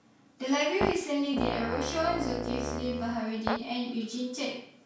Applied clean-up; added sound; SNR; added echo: none; Fart; 3 dB; reverberation time 0.5 s.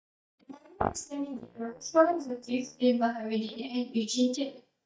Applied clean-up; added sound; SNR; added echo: neural mask model DeepFilterNet 3.